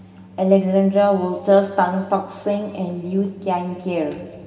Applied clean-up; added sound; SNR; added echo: none; none; none; reverberation time 2.0 s.